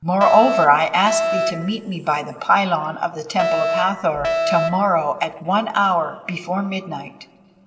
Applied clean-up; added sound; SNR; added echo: none; Alarm; 2 dB; reverberation time 2.4 s.